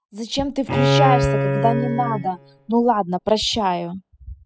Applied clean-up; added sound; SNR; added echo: classical method spectral subtraction.